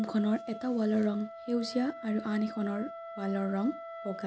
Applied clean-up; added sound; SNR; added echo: none; Wind instrument, woodwind instrument; 12 dB; none.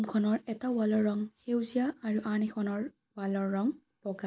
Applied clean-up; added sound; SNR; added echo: neural mask model Resemble Enhance denoiser.